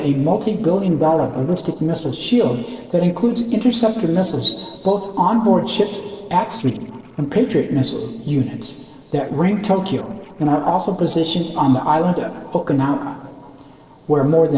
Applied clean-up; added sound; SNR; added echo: neural separator model SepFormer DNS4.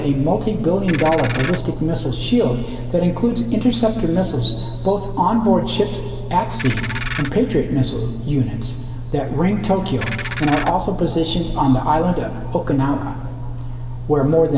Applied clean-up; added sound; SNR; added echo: none; Ratchet, pawl; 6 dB; reverberation time 2.8 s.